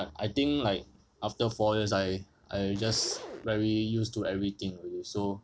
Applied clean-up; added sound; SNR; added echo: none; Zipper (clothing); 16 dB; none.